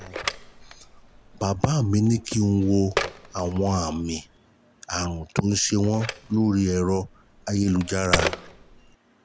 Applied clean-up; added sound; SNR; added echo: none; Telephone; 9 dB; none.